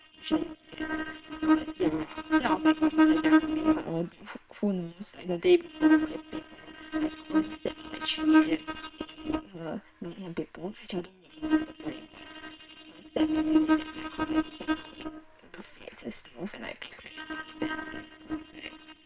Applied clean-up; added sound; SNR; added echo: neural separator model SepFormer WHAM!.